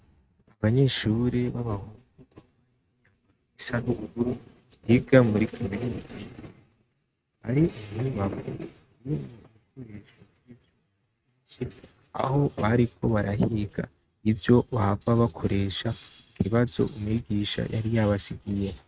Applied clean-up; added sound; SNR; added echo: neural mask model RNNoise.